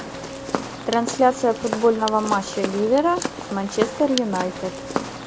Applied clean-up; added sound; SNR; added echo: none; Walk, footsteps; 7 dB; none.